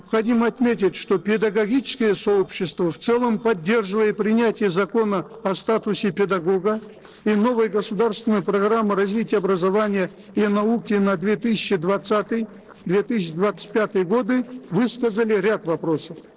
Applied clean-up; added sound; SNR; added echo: neural separator model SepFormer DNS4.